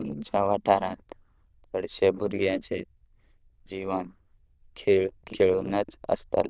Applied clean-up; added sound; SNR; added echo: neural diffusion model UNIVERSE++.